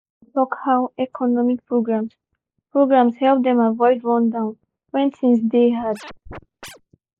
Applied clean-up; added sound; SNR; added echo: neural mask model Resemble Enhance denoiser.